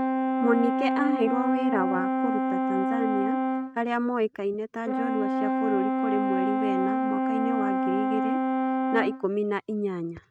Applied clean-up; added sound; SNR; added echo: neural mask model RNNoise.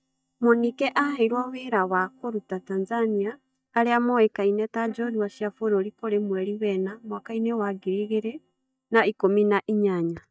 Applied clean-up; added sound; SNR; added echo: neural mask model DeepFilterNet 3.